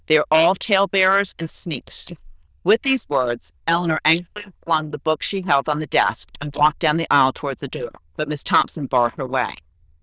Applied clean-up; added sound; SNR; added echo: neural diffusion model UNIVERSE++.